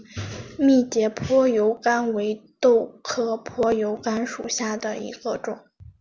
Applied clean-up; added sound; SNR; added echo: none; none; none; none.